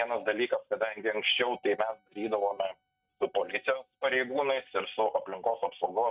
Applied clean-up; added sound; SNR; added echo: neural mask model RNNoise.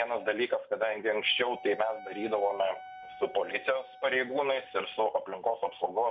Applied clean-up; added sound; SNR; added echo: none; Wind instrument, woodwind instrument; 18 dB; none.